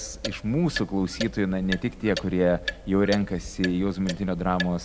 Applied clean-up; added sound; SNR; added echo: none; Clock; 10 dB; none.